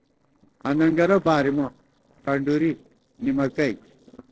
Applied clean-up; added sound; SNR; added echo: neural separator model SepFormer DNS4.